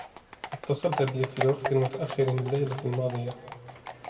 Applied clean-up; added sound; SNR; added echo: none; Livestock, farm animals, working animals; 8 dB; reverberation time 1.6 s.